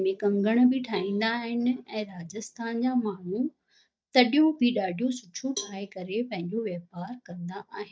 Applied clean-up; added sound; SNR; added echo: neural mask model DeepFilterNet 3.